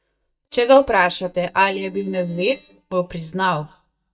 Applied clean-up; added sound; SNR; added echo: neural mask model DeepFilterNet 3.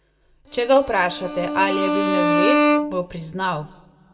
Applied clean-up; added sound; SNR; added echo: none; Bowed string instrument; -1 dB; reverberation time 1.0 s.